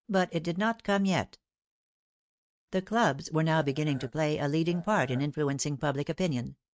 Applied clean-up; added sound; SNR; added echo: neural mask model RNNoise.